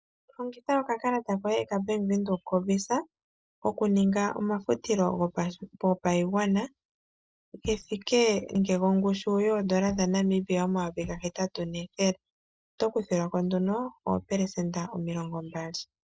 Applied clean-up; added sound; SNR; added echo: neural separator model SepFormer DNS4.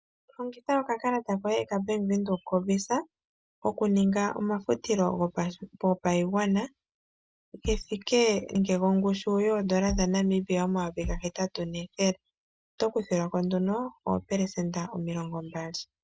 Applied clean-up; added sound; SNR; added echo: none; Bass drum; 7 dB; none.